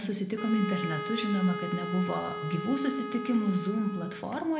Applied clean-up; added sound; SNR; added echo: none; Wind instrument, woodwind instrument; 7 dB; reverberation time 0.9 s.